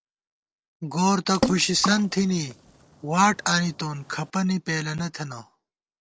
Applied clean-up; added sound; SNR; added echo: neural separator model SepFormer DNS4.